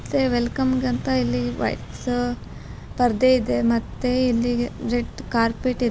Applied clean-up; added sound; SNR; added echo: none; none; none; none.